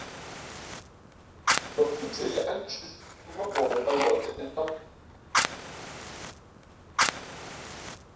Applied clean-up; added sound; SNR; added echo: none; Fire; 1 dB; reverberation time 0.7 s.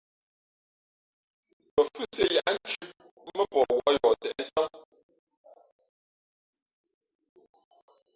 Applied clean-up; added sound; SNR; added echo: none; none; none; none.